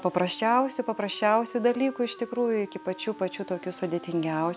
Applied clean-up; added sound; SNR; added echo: none; Wind instrument, woodwind instrument; 19 dB; none.